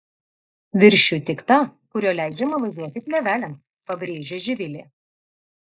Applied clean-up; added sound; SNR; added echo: neural mask model Resemble Enhance denoiser.